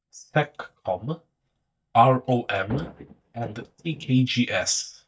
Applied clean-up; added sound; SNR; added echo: neural mask model DeepFilterNet 3.